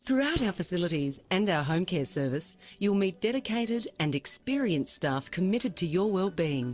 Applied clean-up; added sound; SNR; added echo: neural separator model SepFormer DNS4.